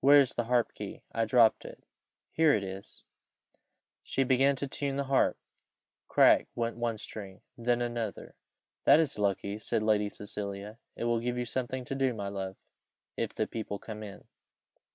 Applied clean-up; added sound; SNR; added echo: none; none; none; none.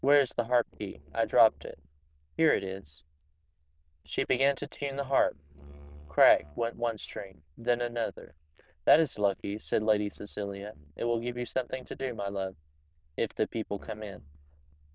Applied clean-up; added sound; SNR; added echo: neural diffusion model UNIVERSE++.